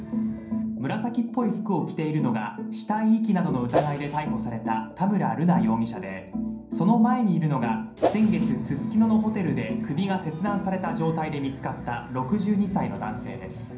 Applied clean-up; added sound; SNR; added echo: none; Whoosh, swoosh, swish; 2 dB; reverberation time 0.6 s.